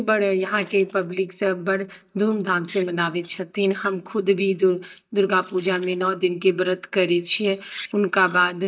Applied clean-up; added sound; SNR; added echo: neural mask model DeepFilterNet 3.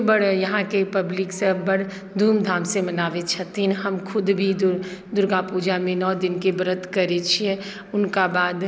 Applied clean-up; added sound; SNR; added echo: none; none; none; none.